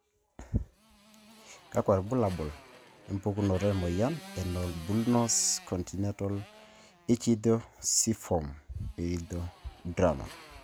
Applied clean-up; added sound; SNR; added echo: none; Motorcycle; 20 dB; none.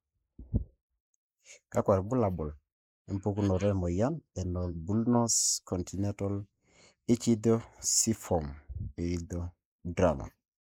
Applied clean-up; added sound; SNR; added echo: neural mask model Resemble Enhance denoiser.